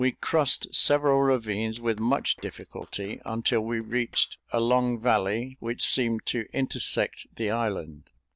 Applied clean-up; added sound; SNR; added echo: neural separator model SepFormer DNS4.